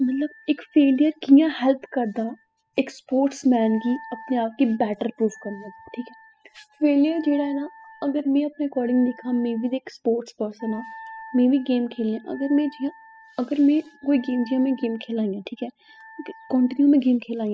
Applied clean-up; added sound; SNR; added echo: classical method spectral subtraction.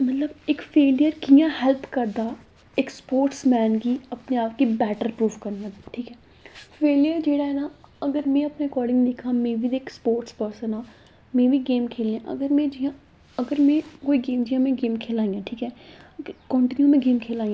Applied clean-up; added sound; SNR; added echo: none; none; none; none.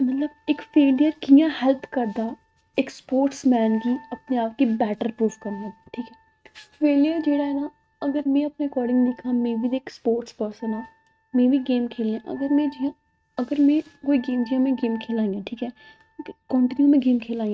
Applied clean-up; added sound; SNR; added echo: neural mask model RNNoise.